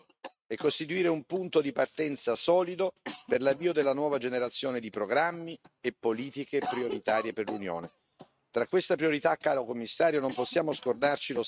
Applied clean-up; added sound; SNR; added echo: neural mask model RNNoise.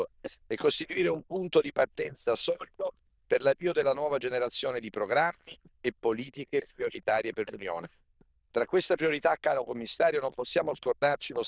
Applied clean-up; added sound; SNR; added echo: neural diffusion model UNIVERSE++.